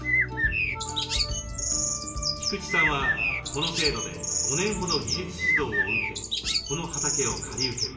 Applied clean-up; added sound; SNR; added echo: none; Bird; -4 dB; reverberation time 2.4 s.